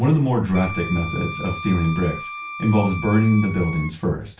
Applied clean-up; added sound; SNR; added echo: none; Wind instrument, woodwind instrument; 13 dB; reverberation time 0.3 s.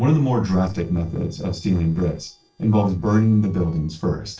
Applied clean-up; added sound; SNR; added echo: neural separator model SepFormer DNS4.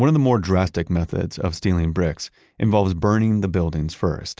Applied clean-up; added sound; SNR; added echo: none; none; none; none.